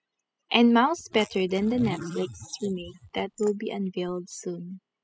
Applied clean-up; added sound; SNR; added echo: classical method spectral subtraction.